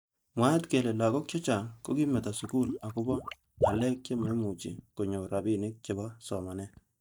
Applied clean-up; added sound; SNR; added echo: neural mask model DeepFilterNet 3.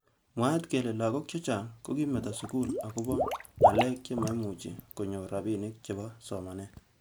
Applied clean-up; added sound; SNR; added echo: none; Water / Liquid; -2 dB; none.